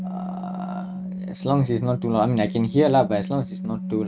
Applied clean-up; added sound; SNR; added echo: neural mask model RNNoise.